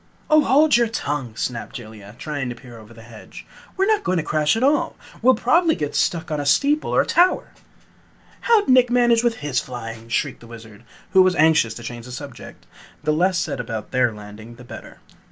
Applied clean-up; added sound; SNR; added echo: none; none; none; none.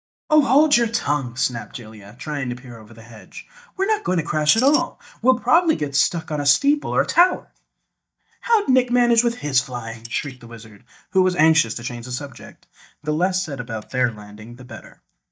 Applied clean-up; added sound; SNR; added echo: neural mask model DeepFilterNet 3.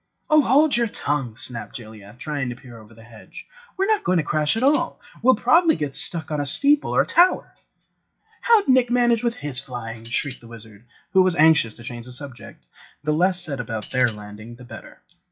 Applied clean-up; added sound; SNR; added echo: classical method WPE with log-MMSE.